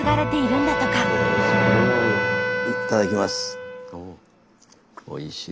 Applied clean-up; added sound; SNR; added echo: none; Wind instrument, woodwind instrument; 3 dB; none.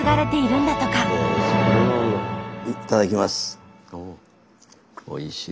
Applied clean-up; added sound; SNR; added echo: none; none; none; none.